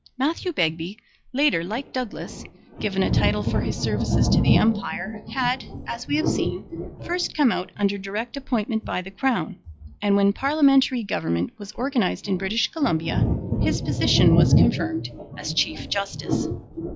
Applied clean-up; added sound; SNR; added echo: classical method log-MMSE.